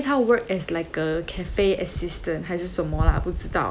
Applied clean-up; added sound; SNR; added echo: none; none; none; none.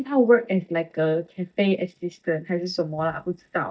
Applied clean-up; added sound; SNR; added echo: neural mask model DeepFilterNet 3.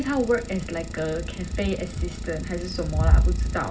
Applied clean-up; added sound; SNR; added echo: none; Idling; 12 dB; reverberation time 0.4 s.